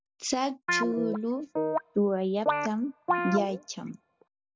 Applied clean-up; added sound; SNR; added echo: none; Guitar; 1 dB; none.